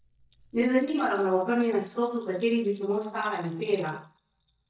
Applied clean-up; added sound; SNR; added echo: neural mask model DeepFilterNet 3.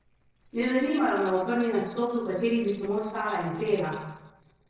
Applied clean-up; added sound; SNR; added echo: neural separator model SepFormer DNS4.